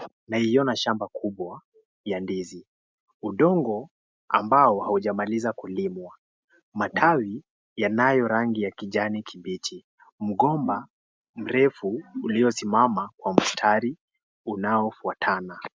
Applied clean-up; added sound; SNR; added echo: none; none; none; none.